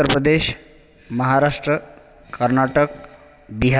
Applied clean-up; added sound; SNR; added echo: none; none; none; none.